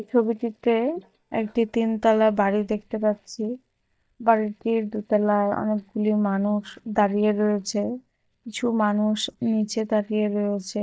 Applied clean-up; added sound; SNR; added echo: neural mask model DeepFilterNet 3.